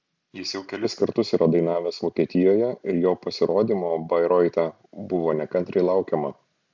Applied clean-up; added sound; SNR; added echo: none; none; none; none.